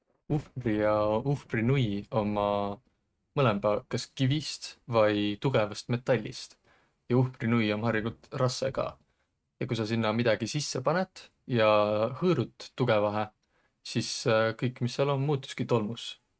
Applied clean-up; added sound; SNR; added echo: neural mask model RNNoise.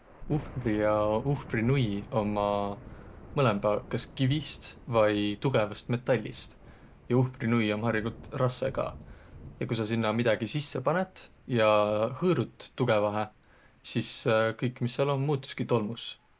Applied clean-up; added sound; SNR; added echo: none; Thunder / Rain; 19 dB; none.